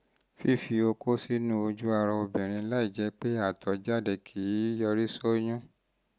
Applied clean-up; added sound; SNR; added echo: none; none; none; none.